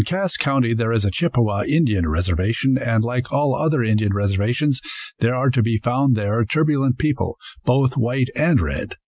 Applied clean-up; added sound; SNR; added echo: none; none; none; none.